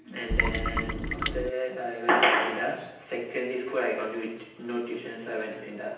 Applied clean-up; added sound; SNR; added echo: none; Trickle, dribble / Water tap, faucet; -1 dB; reverberation time 0.9 s.